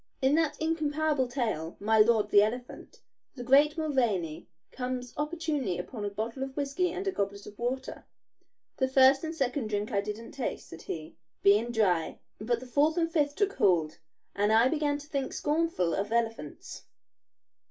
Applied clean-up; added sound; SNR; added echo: none; none; none; reverberation time 0.2 s.